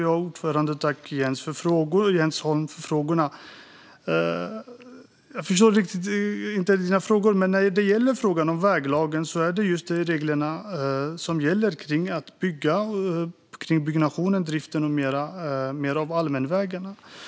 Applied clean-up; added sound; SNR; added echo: none; none; none; none.